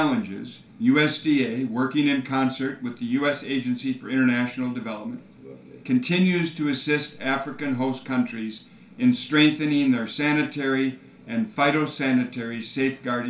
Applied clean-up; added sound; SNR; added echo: none; none; none; reverberation time 0.3 s.